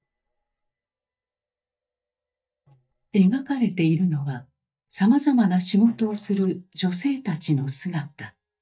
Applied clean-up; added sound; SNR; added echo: neural mask model DeepFilterNet 3.